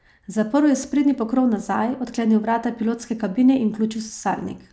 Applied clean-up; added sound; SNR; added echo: none; none; none; none.